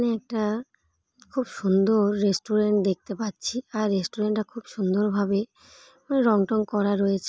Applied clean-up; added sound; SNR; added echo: none; none; none; none.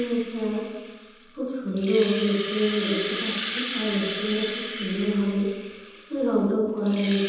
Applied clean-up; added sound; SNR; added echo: none; Rattle (instrument); 4 dB; reverberation time 1.1 s.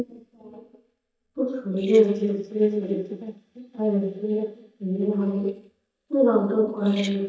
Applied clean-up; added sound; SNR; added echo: neural mask model DeepFilterNet 3.